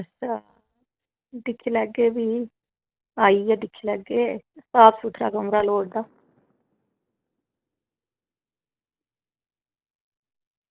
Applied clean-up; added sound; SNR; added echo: neural mask model DeepFilterNet 3.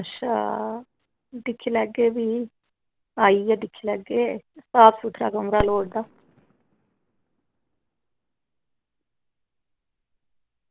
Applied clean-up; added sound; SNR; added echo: none; Fireworks; 18 dB; none.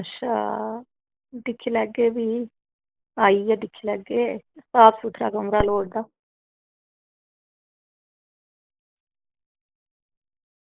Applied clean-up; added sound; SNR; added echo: neural mask model Resemble Enhance denoiser.